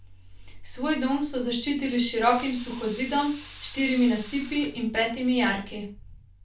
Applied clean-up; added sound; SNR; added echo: none; Sink (filling or washing) / Water tap, faucet; 20 dB; reverberation time 0.3 s.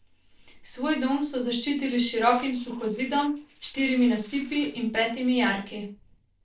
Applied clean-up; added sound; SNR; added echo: neural separator model SepFormer DNS4.